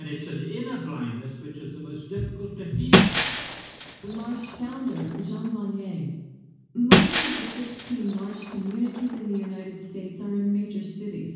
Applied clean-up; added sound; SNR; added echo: none; Shatter; -4 dB; reverberation time 1.2 s.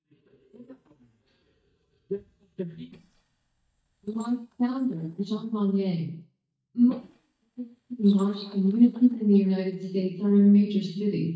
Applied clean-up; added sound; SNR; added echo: neural mask model DeepFilterNet 3.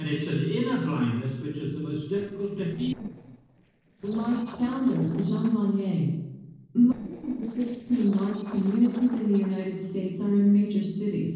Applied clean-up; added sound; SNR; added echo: neural separator model SepFormer DNS4.